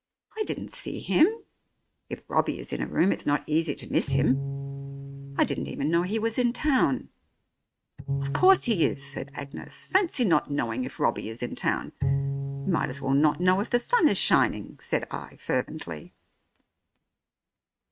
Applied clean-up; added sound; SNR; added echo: neural mask model RNNoise.